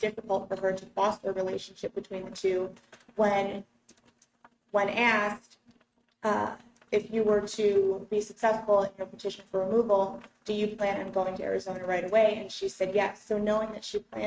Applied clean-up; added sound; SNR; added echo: neural mask model RNNoise.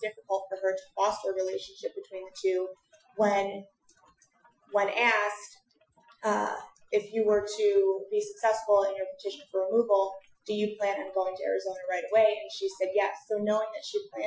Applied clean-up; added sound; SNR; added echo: classical method Wiener filter.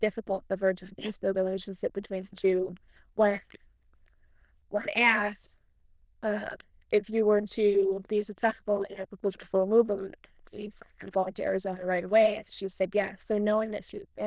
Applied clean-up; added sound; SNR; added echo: neural diffusion model UNIVERSE++.